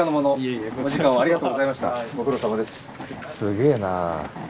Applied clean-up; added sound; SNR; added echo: none; Wood / Tools; 17 dB; none.